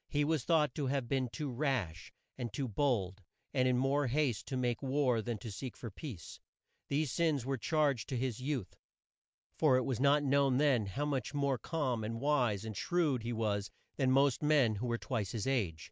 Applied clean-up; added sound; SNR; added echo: none; none; none; none.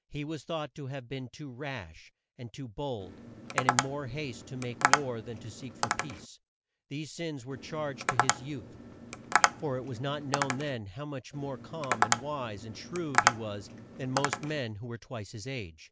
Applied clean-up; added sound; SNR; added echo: none; Tap; -5 dB; none.